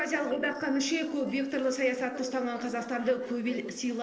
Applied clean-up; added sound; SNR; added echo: neural separator model SepFormer DNS4.